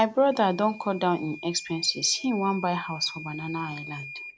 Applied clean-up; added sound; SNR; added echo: none; Microwave oven / Alarm; 15 dB; none.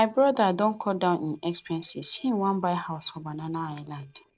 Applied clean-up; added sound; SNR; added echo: neural separator model SepFormer DNS4.